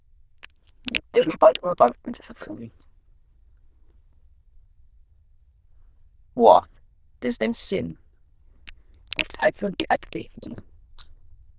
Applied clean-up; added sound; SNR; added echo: neural diffusion model UNIVERSE++.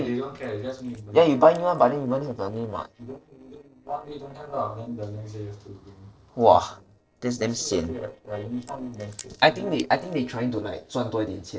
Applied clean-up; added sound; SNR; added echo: neural separator model SepFormer DNS4.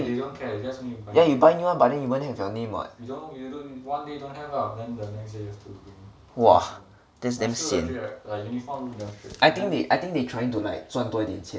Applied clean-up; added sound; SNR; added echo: none; none; none; none.